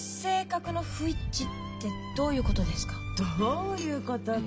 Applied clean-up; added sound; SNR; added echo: none; Wind; 4 dB; none.